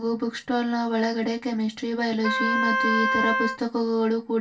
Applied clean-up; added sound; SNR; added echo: none; Wind instrument, woodwind instrument; 1 dB; reverberation time 0.2 s.